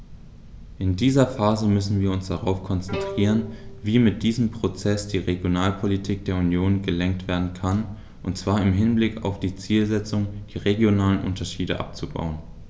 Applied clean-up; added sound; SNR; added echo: none; Bowed string instrument; 13 dB; none.